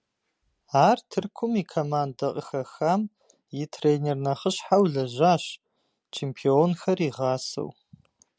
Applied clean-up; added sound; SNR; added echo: none; none; none; none.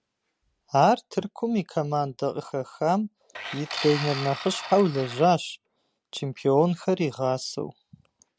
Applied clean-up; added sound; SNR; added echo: none; Tools; 11 dB; none.